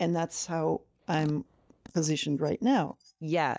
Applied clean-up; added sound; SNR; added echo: neural mask model DeepFilterNet 3.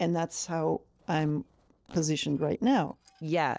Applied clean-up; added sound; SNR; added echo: neural separator model SepFormer DNS4.